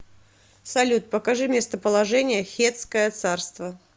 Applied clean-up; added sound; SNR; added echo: none; none; none; none.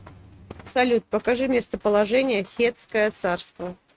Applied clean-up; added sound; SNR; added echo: neural mask model RNNoise.